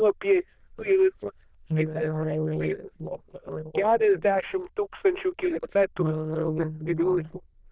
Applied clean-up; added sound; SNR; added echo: neural diffusion model UNIVERSE++.